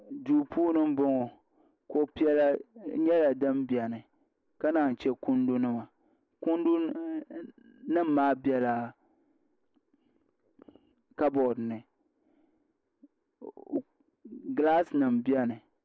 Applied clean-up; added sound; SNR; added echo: none; none; none; none.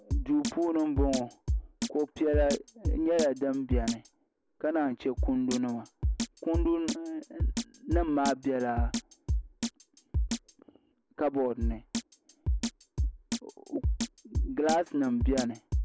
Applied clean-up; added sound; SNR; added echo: none; Drum kit; 2 dB; none.